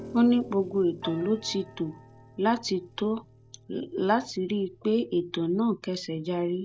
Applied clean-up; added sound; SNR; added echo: none; Piano; 20 dB; none.